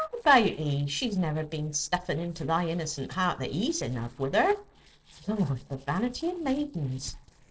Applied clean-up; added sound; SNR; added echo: neural separator model SepFormer DNS4.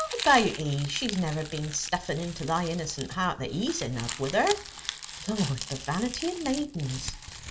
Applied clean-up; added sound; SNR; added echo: none; Crumpling, crinkling; 10 dB; reverberation time 0.5 s.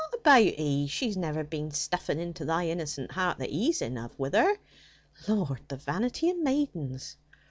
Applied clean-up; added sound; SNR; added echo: none; none; none; none.